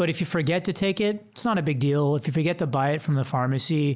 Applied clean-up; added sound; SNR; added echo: none; none; none; none.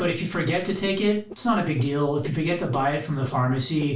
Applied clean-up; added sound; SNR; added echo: neural separator model SepFormer DNS4.